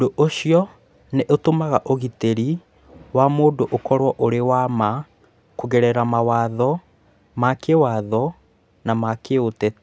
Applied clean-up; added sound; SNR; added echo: none; none; none; none.